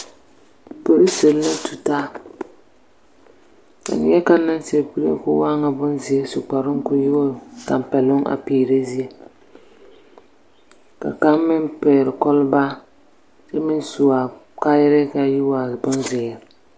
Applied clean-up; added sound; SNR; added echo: none; none; none; none.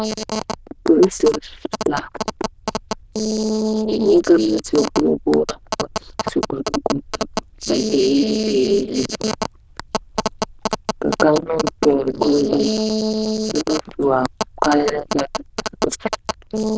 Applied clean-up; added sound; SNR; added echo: neural diffusion model UNIVERSE++.